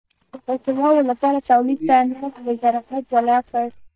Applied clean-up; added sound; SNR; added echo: neural mask model DeepFilterNet 3.